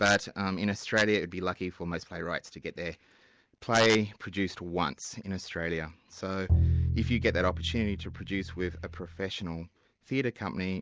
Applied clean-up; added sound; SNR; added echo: none; Bowed string instrument; -1 dB; none.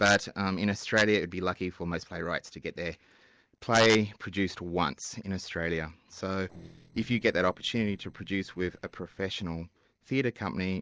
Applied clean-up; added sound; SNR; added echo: neural separator model SepFormer DNS4.